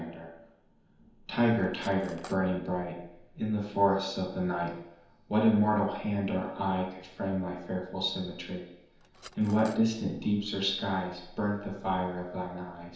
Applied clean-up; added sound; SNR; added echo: none; Cutlery, silverware; 18 dB; reverberation time 0.9 s.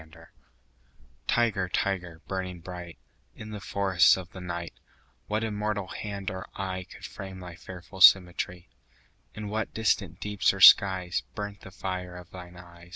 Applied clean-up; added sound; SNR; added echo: none; none; none; none.